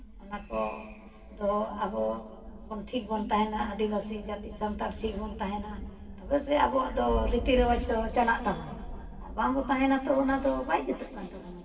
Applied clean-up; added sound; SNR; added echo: none; Thunder; 10 dB; reverberation time 2.4 s.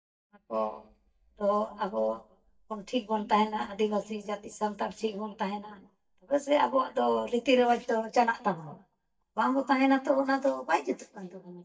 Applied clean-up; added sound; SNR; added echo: neural mask model DeepFilterNet 3.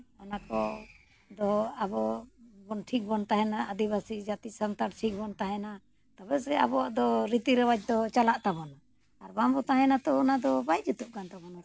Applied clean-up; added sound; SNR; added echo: none; none; none; none.